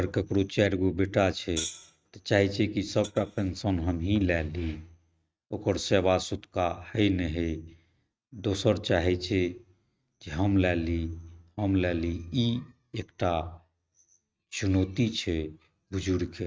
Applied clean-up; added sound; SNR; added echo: neural mask model RNNoise.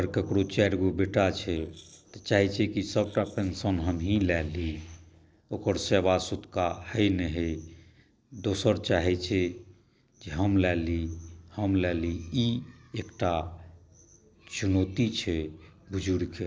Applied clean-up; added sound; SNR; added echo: neural separator model SepFormer DNS4.